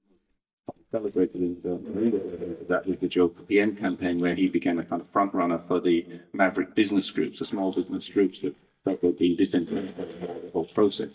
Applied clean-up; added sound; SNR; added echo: neural mask model DeepFilterNet 3.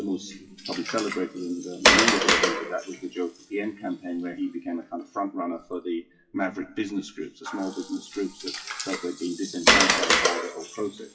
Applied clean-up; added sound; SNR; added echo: classical method WPE with log-MMSE.